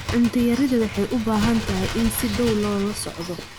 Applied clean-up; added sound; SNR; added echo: none; Bird; 8 dB; none.